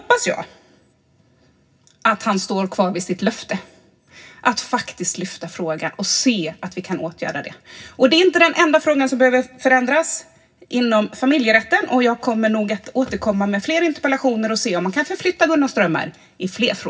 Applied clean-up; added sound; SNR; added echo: none; none; none; reverberation time 0.4 s.